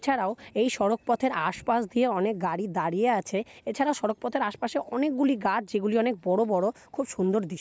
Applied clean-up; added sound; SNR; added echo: none; none; none; none.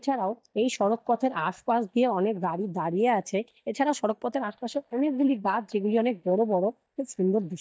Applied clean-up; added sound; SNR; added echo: neural mask model DeepFilterNet 3.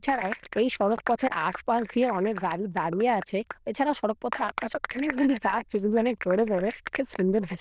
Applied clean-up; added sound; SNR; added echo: neural diffusion model UNIVERSE++.